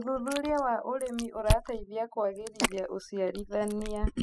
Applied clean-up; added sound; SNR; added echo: classical method spectral subtraction.